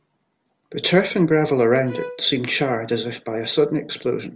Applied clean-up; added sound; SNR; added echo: none; Bowed string instrument; 19 dB; none.